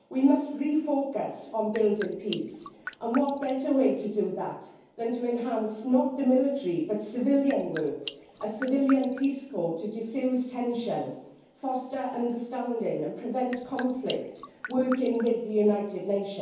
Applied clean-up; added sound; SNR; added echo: none; Drip; 15 dB; reverberation time 0.9 s.